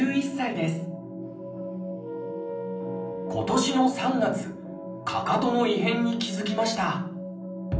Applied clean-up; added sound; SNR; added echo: none; Wind instrument, woodwind instrument; 10 dB; reverberation time 0.6 s.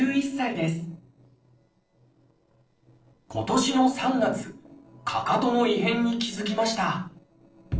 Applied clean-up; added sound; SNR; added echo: neural separator model SepFormer DNS4.